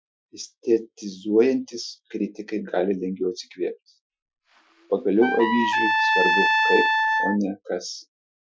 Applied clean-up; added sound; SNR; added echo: classical method Wiener filter.